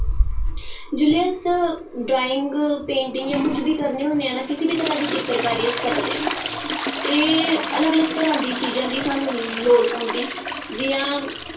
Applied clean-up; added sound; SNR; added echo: none; Trickle, dribble / Toilet flush; 4 dB; reverberation time 0.2 s.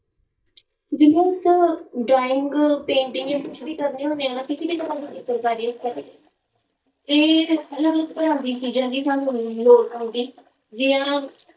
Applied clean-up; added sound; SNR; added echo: neural mask model DeepFilterNet 3.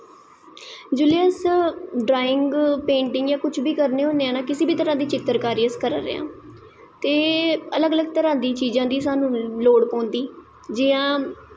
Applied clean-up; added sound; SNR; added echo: none; none; none; none.